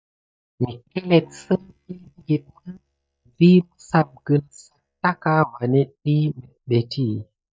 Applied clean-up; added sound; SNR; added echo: neural mask model DeepFilterNet 3.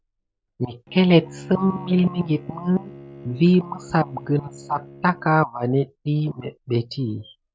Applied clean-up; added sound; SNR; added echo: none; Bowed string instrument; 19 dB; none.